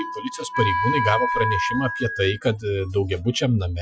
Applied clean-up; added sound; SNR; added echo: classical method Wiener filter.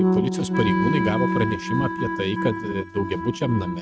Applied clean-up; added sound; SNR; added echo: neural mask model RNNoise.